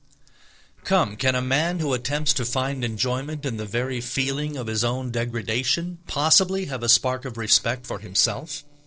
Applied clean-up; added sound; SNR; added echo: neural separator model SepFormer DNS4.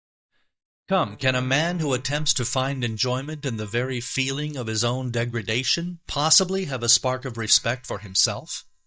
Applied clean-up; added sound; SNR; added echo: neural mask model DeepFilterNet 3.